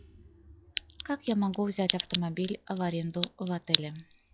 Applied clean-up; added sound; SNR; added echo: classical method log-MMSE.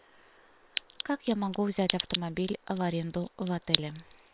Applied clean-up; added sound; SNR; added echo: neural separator model SepFormer WHAM!.